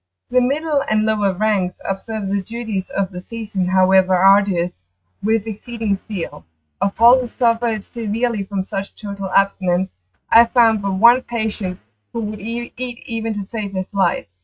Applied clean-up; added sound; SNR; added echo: neural mask model RNNoise.